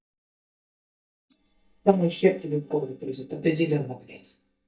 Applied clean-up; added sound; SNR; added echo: neural mask model DeepFilterNet 3.